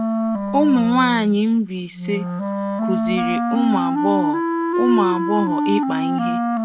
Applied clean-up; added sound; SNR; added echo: none; Wind instrument, woodwind instrument; 0 dB; none.